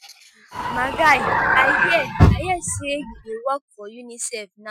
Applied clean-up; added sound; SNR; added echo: classical method Wiener filter.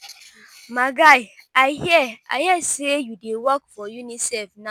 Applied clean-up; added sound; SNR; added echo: none; none; none; none.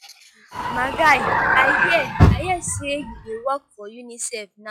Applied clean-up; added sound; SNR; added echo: classical method log-MMSE.